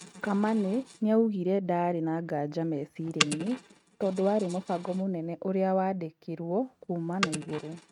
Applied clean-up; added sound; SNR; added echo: neural mask model RNNoise.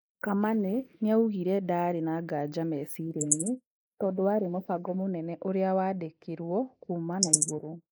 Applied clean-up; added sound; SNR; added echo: neural mask model Resemble Enhance denoiser.